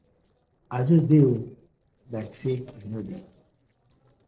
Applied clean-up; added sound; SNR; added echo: neural separator model SepFormer DNS4.